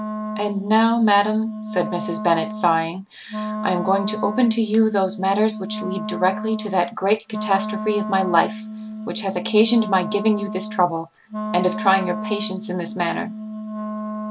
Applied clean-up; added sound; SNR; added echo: none; Wind instrument, woodwind instrument; 8 dB; none.